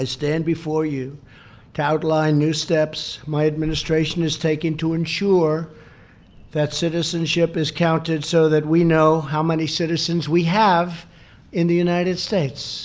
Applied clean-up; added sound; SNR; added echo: none; none; none; none.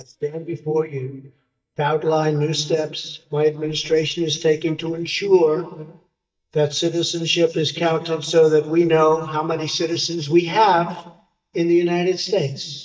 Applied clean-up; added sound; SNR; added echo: neural mask model DeepFilterNet 3.